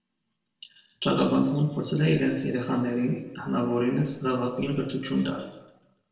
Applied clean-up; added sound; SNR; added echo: none; none; none; reverberation time 1.0 s.